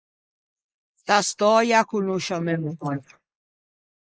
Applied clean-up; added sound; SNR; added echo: neural mask model Resemble Enhance denoiser.